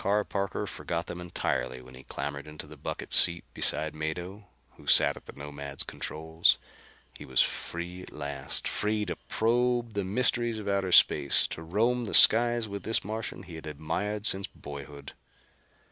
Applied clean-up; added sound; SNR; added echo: none; none; none; none.